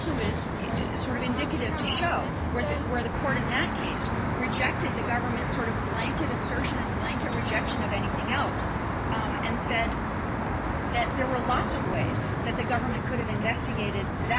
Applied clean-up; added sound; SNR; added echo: none; Traffic noise, roadway noise; -3 dB; none.